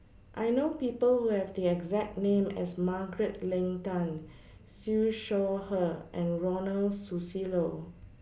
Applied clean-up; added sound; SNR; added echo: none; none; none; none.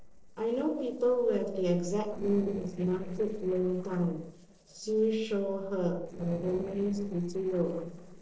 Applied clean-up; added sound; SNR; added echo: neural separator model SepFormer DNS4.